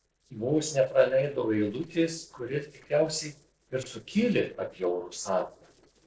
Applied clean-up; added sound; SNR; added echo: neural separator model SepFormer DNS4.